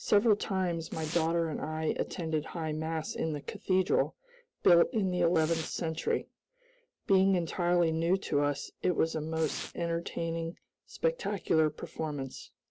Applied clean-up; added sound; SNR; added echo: none; Domestic sounds, home sounds; 19 dB; none.